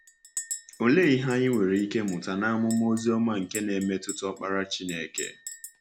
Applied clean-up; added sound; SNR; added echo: none; Chink, clink; 16 dB; none.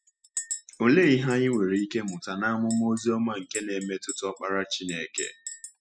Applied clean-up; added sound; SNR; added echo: classical method spectral subtraction.